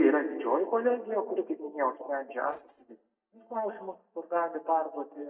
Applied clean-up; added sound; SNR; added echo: neural mask model DeepFilterNet 3.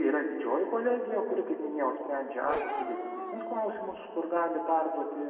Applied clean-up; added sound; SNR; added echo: none; Bark; 7 dB; reverberation time 2.1 s.